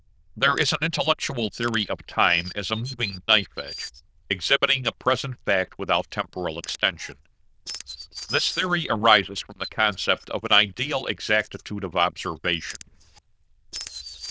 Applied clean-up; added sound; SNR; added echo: neural diffusion model UNIVERSE++.